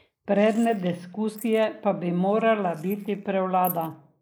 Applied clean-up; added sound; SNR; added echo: neural mask model Resemble Enhance denoiser.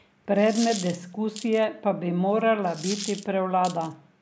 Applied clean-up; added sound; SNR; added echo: none; Coin (dropping); 7 dB; none.